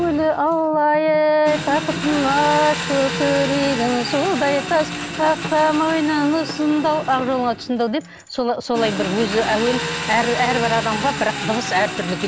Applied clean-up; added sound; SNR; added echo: none; Engine; 8 dB; none.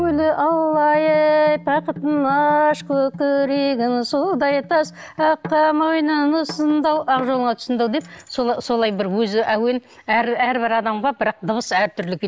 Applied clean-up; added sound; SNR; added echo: none; none; none; none.